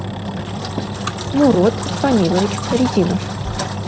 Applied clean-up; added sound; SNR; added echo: none; Engine; 4 dB; none.